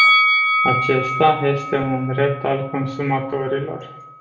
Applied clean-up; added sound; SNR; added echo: none; Bell; 0 dB; reverberation time 0.7 s.